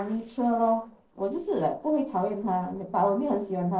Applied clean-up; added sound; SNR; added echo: neural separator model SepFormer DNS4.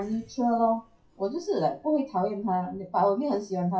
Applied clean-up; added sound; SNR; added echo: classical method WPE with log-MMSE.